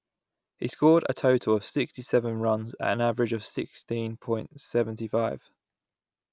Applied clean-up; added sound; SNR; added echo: none; none; none; none.